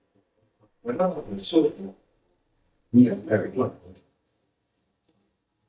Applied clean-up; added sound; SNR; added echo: neural mask model DeepFilterNet 3.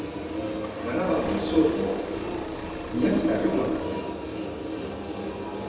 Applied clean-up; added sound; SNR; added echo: none; Idling / Engine starting / Motor vehicle (road); 16 dB; reverberation time 1.1 s.